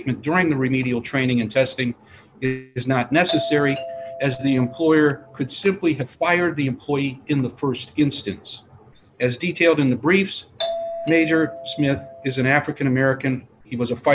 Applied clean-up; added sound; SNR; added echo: none; Doorbell; 10 dB; none.